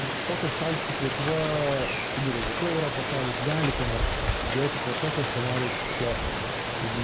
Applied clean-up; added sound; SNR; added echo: none; Rain; -2 dB; reverberation time 0.9 s.